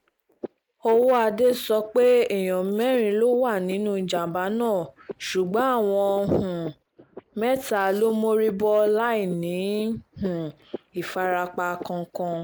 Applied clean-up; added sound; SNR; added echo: neural mask model Resemble Enhance denoiser.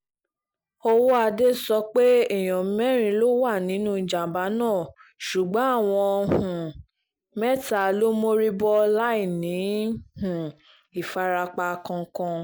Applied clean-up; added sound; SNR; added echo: none; none; none; none.